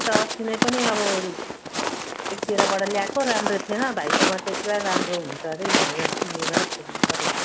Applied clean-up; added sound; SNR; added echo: none; Walk, footsteps; -2 dB; none.